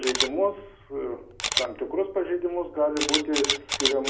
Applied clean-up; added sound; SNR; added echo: none; Camera; 3 dB; reverberation time 0.4 s.